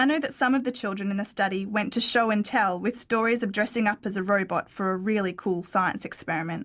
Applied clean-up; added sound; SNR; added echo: none; none; none; none.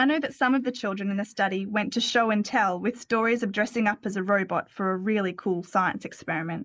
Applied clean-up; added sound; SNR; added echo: neural mask model Resemble Enhance denoiser.